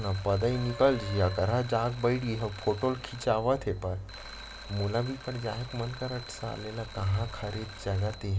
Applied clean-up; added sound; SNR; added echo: none; Alarm; 17 dB; none.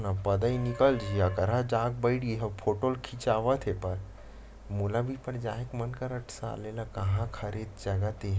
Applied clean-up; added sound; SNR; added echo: none; none; none; none.